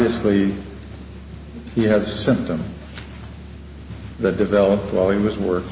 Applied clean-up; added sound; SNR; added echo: none; Musical instrument; 17 dB; none.